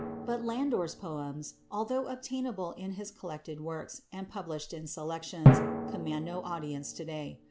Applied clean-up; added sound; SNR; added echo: none; Drum; -4 dB; none.